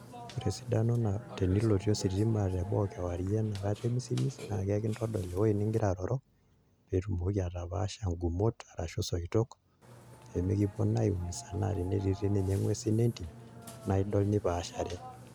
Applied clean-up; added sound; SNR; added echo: none; Burping, eructation; 18 dB; none.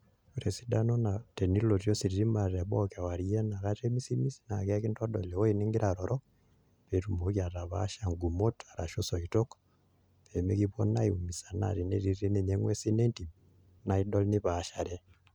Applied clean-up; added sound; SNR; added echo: none; none; none; none.